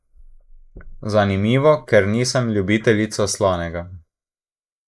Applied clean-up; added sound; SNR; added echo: neural mask model Resemble Enhance denoiser.